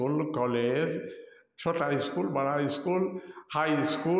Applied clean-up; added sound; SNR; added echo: none; none; none; none.